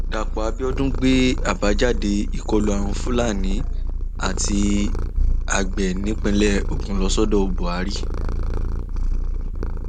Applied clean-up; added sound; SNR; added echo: none; Purr; -2 dB; none.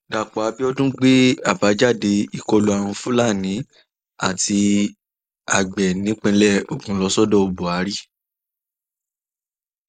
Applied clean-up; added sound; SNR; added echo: neural mask model Resemble Enhance denoiser.